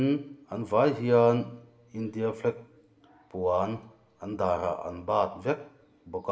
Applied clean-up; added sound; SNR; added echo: none; none; none; reverberation time 0.7 s.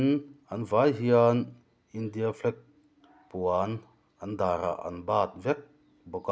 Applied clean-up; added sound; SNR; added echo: none; none; none; none.